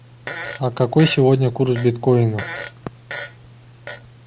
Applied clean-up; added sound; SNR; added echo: none; Fart; 15 dB; none.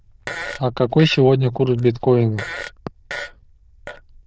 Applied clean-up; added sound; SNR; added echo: neural diffusion model UNIVERSE++.